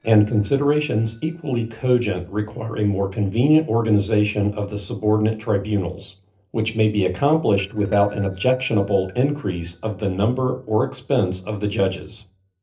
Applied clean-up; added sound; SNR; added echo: neural separator model SepFormer DNS4.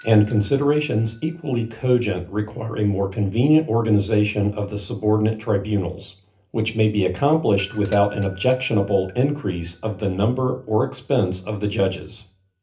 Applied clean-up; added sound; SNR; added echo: none; Bell / Doorbell; 13 dB; reverberation time 0.3 s.